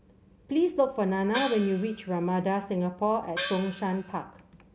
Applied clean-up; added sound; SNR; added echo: none; Gong; 8 dB; none.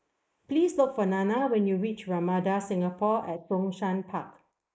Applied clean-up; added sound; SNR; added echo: neural mask model Resemble Enhance denoiser.